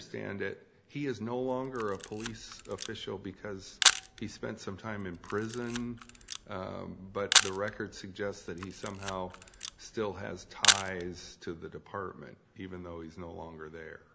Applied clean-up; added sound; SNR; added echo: none; Camera; -4 dB; none.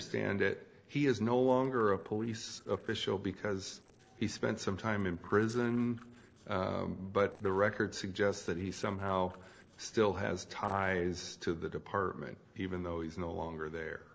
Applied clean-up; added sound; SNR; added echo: neural separator model SepFormer DNS4.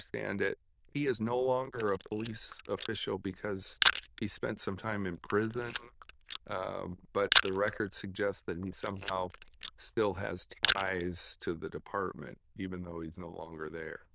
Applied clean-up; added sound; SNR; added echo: neural diffusion model UNIVERSE++.